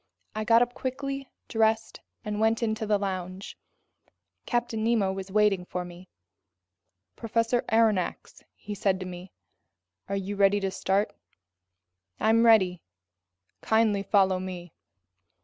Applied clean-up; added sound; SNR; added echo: none; none; none; none.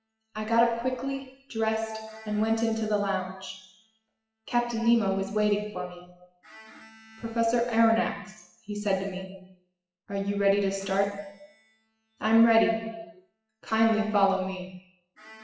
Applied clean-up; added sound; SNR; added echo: classical method WPE with log-MMSE.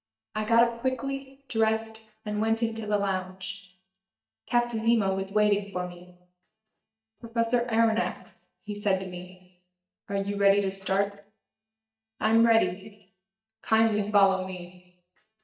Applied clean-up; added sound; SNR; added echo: neural mask model DeepFilterNet 3.